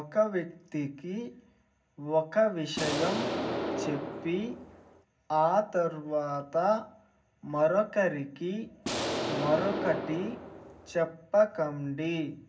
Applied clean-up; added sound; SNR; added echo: none; Explosion; 3 dB; reverberation time 0.4 s.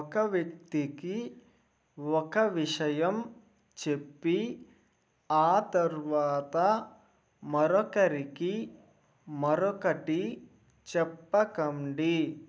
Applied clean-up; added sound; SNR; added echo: none; none; none; none.